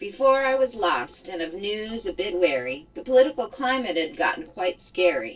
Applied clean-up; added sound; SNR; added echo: neural separator model SepFormer DNS4.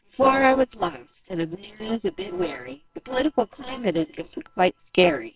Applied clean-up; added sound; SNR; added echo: neural separator model SepFormer WHAMR!.